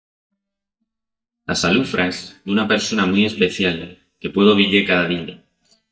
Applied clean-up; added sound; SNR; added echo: neural mask model DeepFilterNet 3.